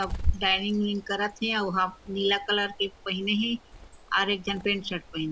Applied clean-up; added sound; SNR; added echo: none; Bird; 7 dB; none.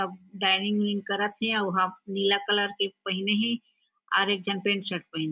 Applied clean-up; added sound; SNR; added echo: none; none; none; none.